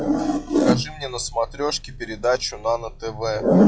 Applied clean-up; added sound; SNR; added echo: classical method log-MMSE.